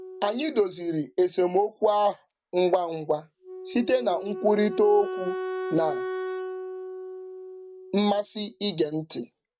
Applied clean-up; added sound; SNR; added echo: neural mask model RNNoise.